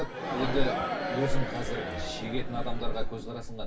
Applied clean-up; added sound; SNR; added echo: none; Crowd; 6 dB; reverberation time 0.2 s.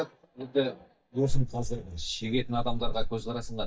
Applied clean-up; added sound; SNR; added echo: neural mask model DeepFilterNet 3.